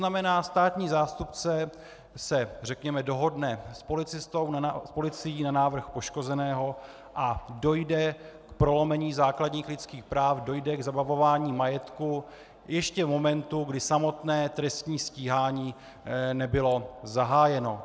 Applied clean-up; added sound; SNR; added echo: none; none; none; none.